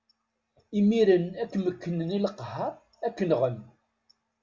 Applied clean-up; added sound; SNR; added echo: none; none; none; none.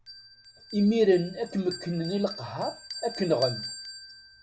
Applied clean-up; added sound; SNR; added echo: none; Bell; 13 dB; none.